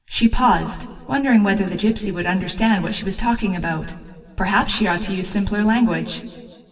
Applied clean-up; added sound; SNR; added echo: none; none; none; reverberation time 1.9 s.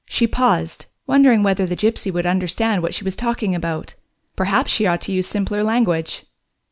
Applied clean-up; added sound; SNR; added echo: none; none; none; none.